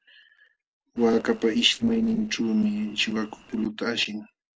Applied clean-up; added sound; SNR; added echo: neural separator model SepFormer DNS4.